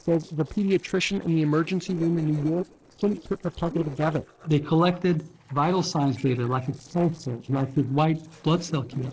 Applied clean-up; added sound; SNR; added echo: neural separator model SepFormer DNS4.